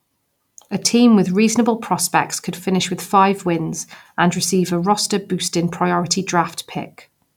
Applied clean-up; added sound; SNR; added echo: none; none; none; none.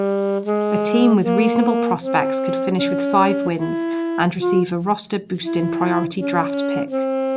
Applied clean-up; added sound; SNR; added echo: none; Wind instrument, woodwind instrument; 0 dB; none.